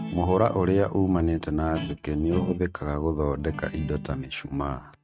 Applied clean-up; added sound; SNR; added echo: neural mask model RNNoise.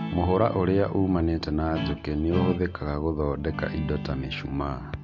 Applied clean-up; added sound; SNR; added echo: none; Guitar; 8 dB; none.